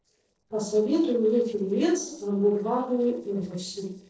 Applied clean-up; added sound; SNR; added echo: neural separator model SepFormer DNS4.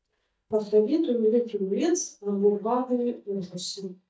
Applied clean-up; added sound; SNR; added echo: neural mask model DeepFilterNet 3.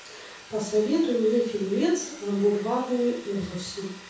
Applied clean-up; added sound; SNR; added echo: none; Domestic sounds, home sounds; 20 dB; reverberation time 0.6 s.